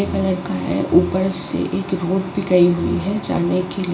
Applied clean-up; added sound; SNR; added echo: none; Brass instrument; 13 dB; reverberation time 0.4 s.